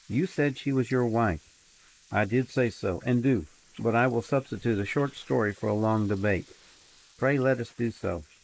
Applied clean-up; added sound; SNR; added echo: neural mask model Resemble Enhance denoiser.